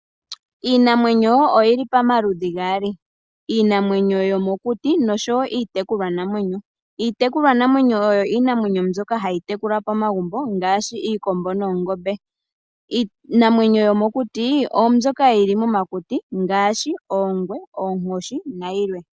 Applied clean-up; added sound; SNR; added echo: none; none; none; none.